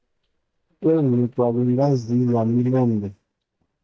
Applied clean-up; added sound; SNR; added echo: neural mask model DeepFilterNet 3.